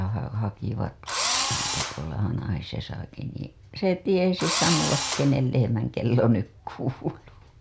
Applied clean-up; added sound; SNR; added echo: none; Engine / Drill; 1 dB; none.